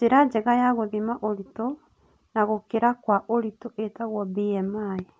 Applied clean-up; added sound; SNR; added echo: none; none; none; none.